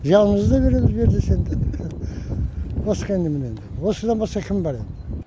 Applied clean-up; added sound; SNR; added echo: none; none; none; none.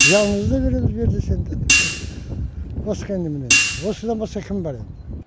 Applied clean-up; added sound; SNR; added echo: none; Hi-hat; 1 dB; none.